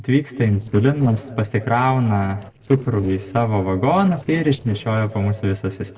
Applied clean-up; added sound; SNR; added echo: neural separator model SepFormer DNS4.